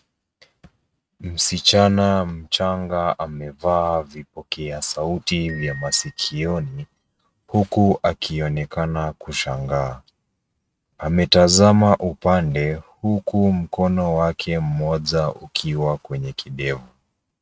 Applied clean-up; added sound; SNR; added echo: neural mask model RNNoise.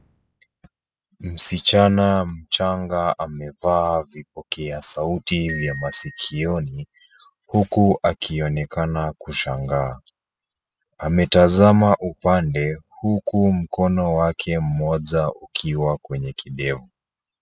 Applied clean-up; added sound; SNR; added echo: classical method spectral subtraction.